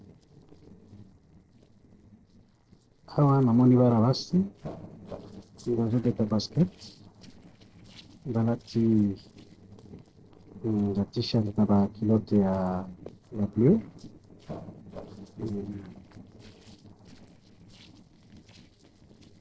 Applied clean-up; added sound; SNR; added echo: neural separator model SepFormer DNS4.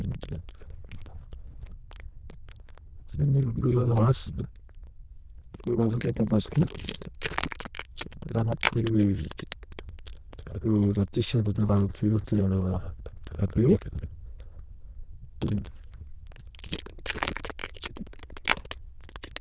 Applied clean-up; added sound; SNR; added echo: neural diffusion model UNIVERSE++.